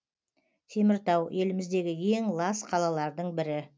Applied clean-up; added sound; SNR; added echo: none; none; none; none.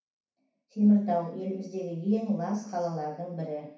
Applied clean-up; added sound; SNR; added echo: none; none; none; reverberation time 0.6 s.